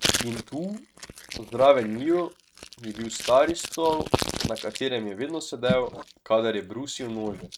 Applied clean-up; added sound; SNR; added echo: neural mask model RNNoise.